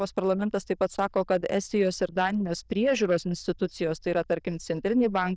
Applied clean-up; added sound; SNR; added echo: neural diffusion model UNIVERSE++.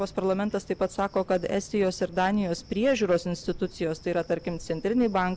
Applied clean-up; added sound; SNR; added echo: none; Cricket; 20 dB; none.